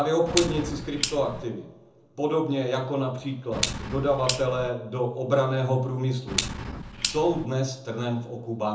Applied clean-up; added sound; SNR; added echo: none; Clock; 7 dB; reverberation time 0.6 s.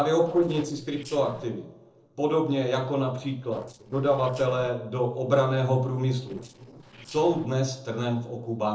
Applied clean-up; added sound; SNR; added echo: neural separator model SepFormer DNS4.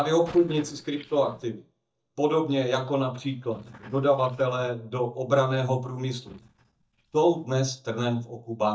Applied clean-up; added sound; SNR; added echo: neural mask model DeepFilterNet 3.